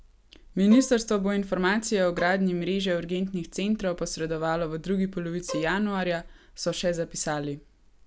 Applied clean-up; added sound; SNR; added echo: none; Bowed string instrument; 14 dB; none.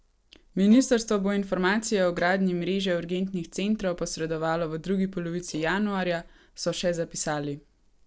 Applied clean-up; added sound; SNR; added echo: neural separator model SepFormer DNS4.